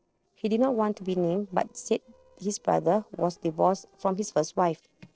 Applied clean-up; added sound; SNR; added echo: neural separator model SepFormer DNS4.